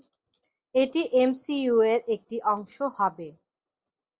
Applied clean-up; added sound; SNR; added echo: none; none; none; none.